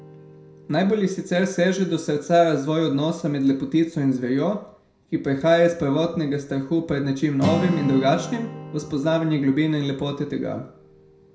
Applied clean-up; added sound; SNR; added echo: none; Acoustic guitar; 13 dB; reverberation time 0.4 s.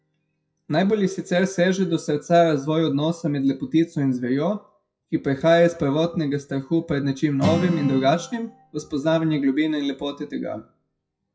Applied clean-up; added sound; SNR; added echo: classical method WPE with log-MMSE.